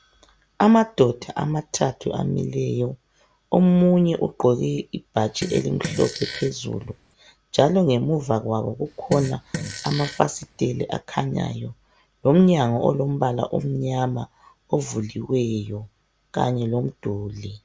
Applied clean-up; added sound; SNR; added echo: none; Fart; 11 dB; none.